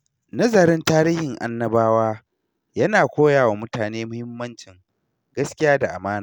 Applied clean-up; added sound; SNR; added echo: none; none; none; none.